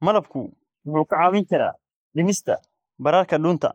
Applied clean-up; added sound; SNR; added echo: neural mask model Resemble Enhance denoiser.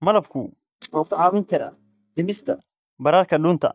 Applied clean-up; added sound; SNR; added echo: neural mask model DeepFilterNet 3.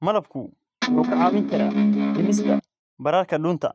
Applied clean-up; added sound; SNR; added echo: neural mask model RNNoise.